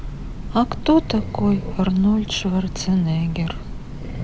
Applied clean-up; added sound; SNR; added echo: none; Train; 8 dB; none.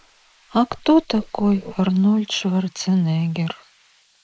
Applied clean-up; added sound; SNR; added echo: neural mask model Resemble Enhance denoiser.